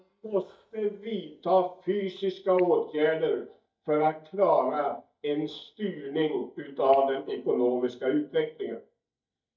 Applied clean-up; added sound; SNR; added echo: neural mask model DeepFilterNet 3.